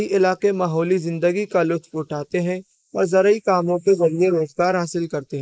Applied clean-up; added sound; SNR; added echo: neural mask model Resemble Enhance denoiser.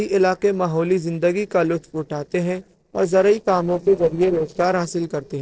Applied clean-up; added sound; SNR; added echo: neural separator model SepFormer DNS4.